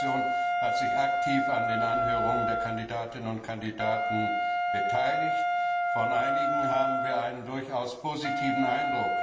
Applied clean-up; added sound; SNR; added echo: none; Wind instrument, woodwind instrument; -4 dB; reverberation time 1.6 s.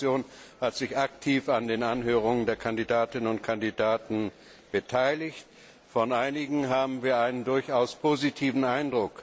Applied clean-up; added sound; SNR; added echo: none; none; none; none.